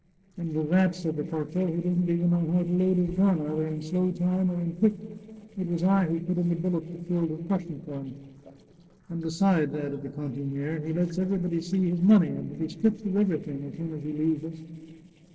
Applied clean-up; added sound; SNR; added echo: neural separator model SepFormer DNS4.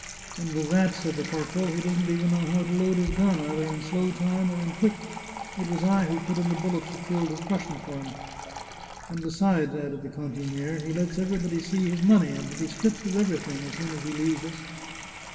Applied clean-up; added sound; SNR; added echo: none; Sink (filling or washing) / Water tap, faucet; 13 dB; reverberation time 2.1 s.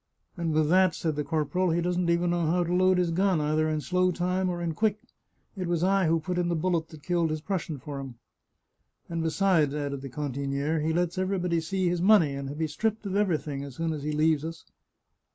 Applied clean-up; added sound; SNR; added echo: none; none; none; none.